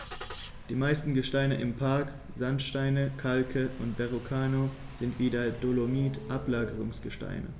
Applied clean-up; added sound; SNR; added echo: none; Engine starting; 18 dB; reverberation time 0.5 s.